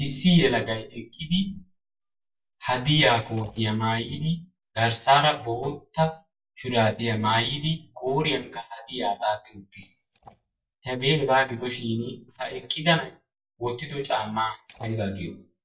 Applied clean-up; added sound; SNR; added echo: neural mask model DeepFilterNet 3.